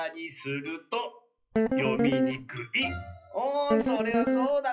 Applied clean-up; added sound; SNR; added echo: classical method WPE with log-MMSE.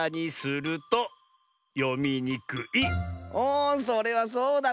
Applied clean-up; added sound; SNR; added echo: none; none; none; none.